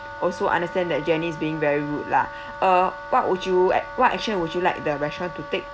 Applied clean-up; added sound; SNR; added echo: none; Wind instrument, woodwind instrument; 13 dB; none.